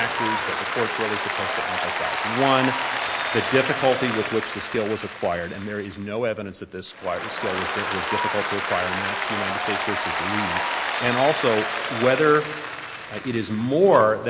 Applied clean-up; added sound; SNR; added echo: none; Applause; 3 dB; none.